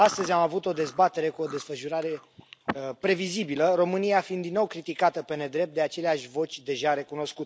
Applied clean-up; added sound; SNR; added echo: none; Chewing, mastication; 18 dB; none.